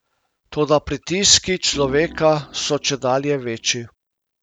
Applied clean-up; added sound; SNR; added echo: none; Organ; 18 dB; none.